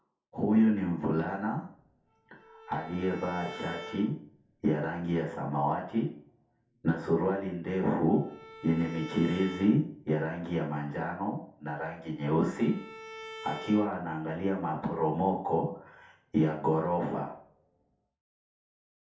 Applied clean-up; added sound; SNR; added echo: none; Bowed string instrument; 16 dB; reverberation time 0.5 s.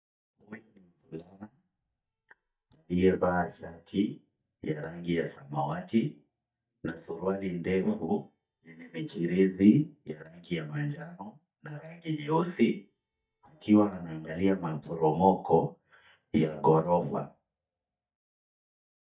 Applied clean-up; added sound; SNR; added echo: neural mask model DeepFilterNet 3.